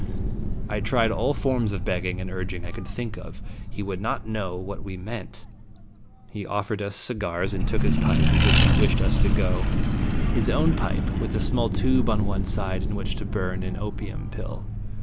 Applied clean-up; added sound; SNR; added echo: none; Accelerating, revving, vroom; -5 dB; none.